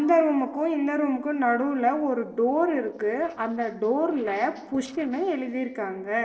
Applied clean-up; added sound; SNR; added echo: neural separator model SepFormer DNS4.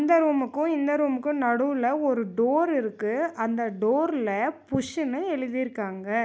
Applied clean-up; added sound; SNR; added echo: none; none; none; none.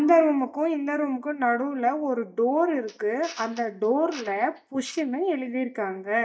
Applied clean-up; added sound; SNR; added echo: neural mask model DeepFilterNet 3.